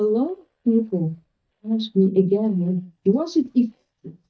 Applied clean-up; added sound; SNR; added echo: neural mask model DeepFilterNet 3.